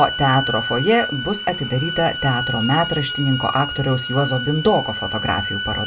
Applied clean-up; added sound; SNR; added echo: none; Bowed string instrument; 6 dB; reverberation time 0.2 s.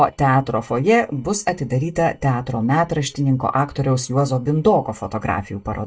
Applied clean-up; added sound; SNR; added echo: neural mask model DeepFilterNet 3.